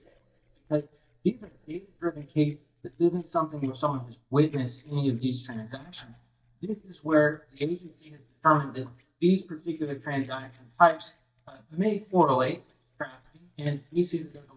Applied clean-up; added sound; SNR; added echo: neural mask model DeepFilterNet 3.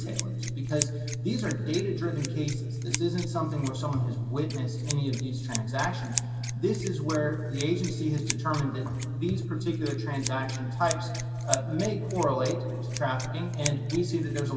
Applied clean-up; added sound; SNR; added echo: none; Scissors; 1 dB; reverberation time 2.6 s.